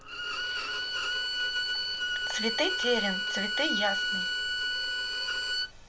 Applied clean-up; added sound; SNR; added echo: none; Bowed string instrument; -5 dB; reverberation time 0.2 s.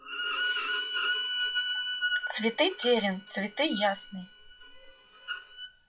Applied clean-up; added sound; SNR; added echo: classical method WPE with log-MMSE.